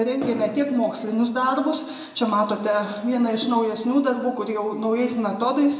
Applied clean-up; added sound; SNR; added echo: none; none; none; reverberation time 0.9 s.